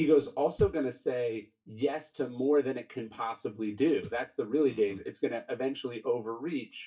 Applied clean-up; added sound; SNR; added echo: neural mask model DeepFilterNet 3.